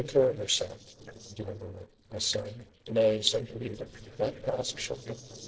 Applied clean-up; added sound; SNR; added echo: neural separator model SepFormer DNS4.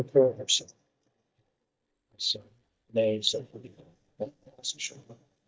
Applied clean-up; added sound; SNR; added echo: neural mask model DeepFilterNet 3.